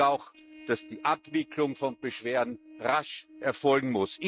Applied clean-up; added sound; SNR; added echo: neural mask model RNNoise.